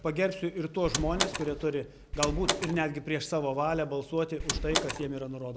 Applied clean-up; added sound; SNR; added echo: none; Door; 2 dB; none.